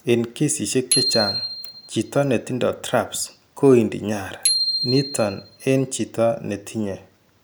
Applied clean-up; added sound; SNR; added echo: none; Bicycle bell; 6 dB; none.